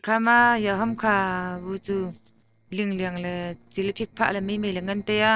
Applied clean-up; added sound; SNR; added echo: neural separator model SepFormer DNS4.